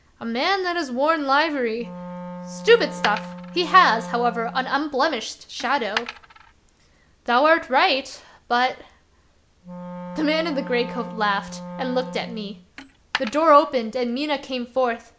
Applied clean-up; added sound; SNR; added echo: none; Wind instrument, woodwind instrument + Coin (dropping); 11 dB; none.